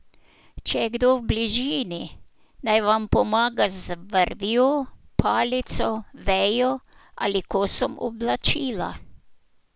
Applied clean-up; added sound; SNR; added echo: none; none; none; none.